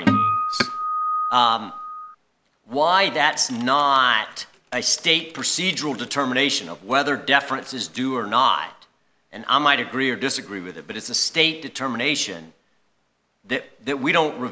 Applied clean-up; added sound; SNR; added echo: none; Acoustic guitar; 0 dB; none.